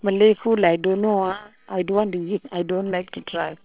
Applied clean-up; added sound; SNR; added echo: neural separator model SepFormer WHAM!.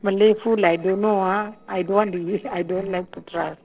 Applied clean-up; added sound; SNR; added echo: neural separator model SepFormer DNS4.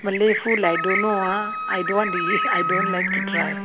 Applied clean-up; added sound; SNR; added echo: none; Wind instrument, woodwind instrument + Livestock, farm animals, working animals; 1 dB; none.